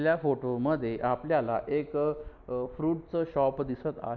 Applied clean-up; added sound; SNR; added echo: none; none; none; none.